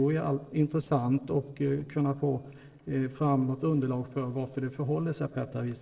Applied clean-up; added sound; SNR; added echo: neural separator model SepFormer DNS4.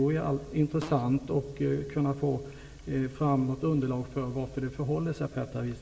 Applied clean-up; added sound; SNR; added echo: none; Fart; 14 dB; reverberation time 2.3 s.